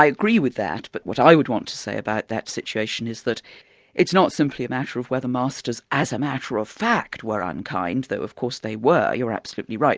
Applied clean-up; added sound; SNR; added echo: none; none; none; none.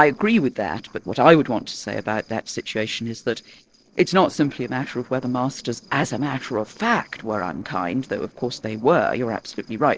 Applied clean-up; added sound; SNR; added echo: neural separator model SepFormer DNS4.